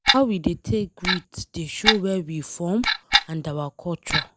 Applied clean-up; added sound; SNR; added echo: none; Clock; 0 dB; none.